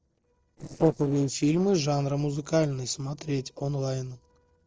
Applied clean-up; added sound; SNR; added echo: neural separator model SepFormer DNS4.